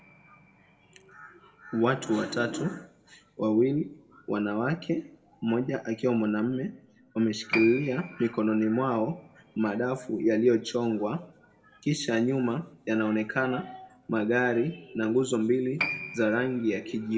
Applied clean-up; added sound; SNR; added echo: none; Piano; 16 dB; reverberation time 0.5 s.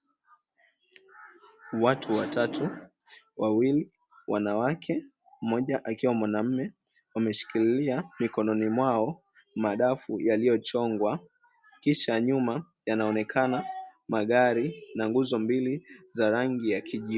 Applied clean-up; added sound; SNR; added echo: none; none; none; none.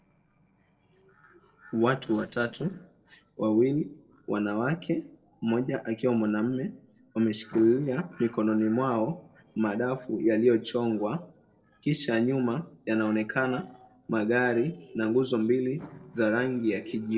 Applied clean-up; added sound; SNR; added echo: neural separator model SepFormer DNS4.